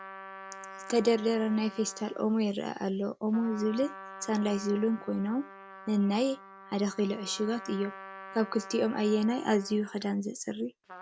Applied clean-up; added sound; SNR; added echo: none; Trumpet; 16 dB; none.